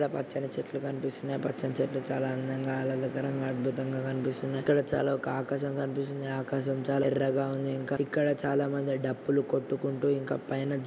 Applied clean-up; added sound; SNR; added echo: none; none; none; none.